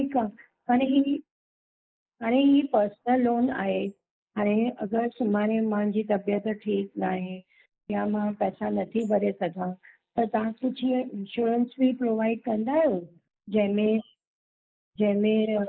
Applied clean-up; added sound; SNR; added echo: neural mask model Resemble Enhance denoiser.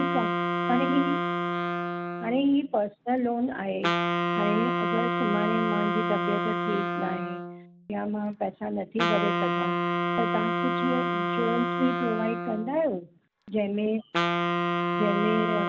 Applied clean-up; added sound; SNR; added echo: none; Wind instrument, woodwind instrument; -1 dB; none.